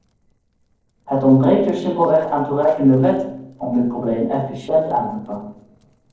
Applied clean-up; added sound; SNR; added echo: neural separator model SepFormer DNS4.